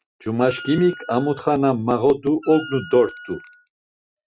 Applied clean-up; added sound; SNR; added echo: classical method Wiener filter.